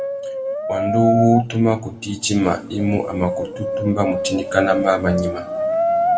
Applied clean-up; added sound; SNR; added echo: none; Brass instrument; 3 dB; reverberation time 1.2 s.